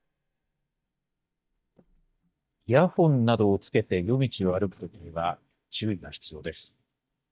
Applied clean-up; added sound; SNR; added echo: neural mask model DeepFilterNet 3.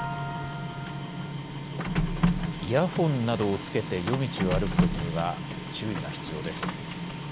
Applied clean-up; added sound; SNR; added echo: none; Printer; -1 dB; none.